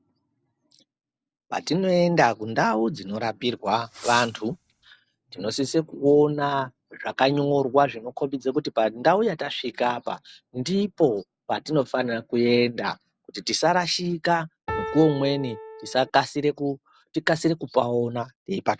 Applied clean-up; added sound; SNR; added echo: none; Fireworks + Piano; 11 dB; none.